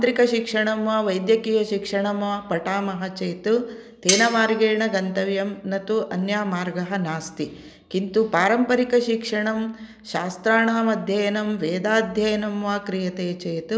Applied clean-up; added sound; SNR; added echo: none; Cutlery, silverware; 4 dB; none.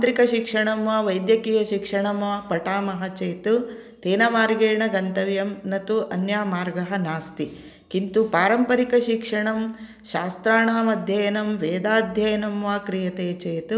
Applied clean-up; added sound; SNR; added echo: none; none; none; none.